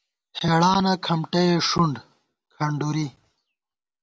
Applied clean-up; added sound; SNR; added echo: none; none; none; none.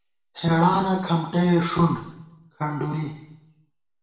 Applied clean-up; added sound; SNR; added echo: none; none; none; reverberation time 0.8 s.